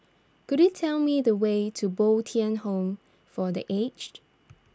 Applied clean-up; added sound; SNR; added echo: none; none; none; none.